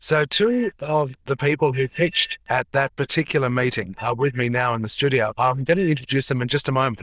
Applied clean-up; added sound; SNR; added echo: neural diffusion model UNIVERSE++.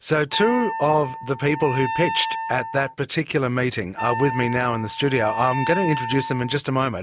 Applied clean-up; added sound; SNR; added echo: none; Wind instrument, woodwind instrument; 7 dB; none.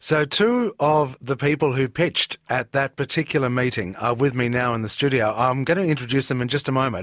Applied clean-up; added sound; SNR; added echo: none; none; none; none.